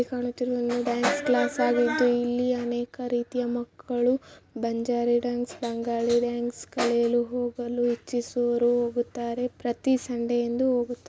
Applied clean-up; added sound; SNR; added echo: none; none; none; none.